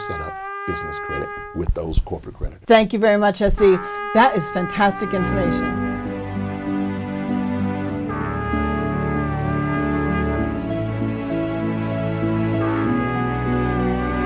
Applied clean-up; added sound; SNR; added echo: none; Trumpet; 10 dB; none.